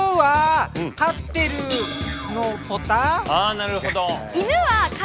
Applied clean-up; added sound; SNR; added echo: none; Crash cymbal; 13 dB; none.